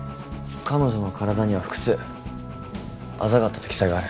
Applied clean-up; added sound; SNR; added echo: none; none; none; none.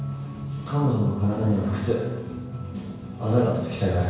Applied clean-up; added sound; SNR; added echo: none; none; none; reverberation time 1.0 s.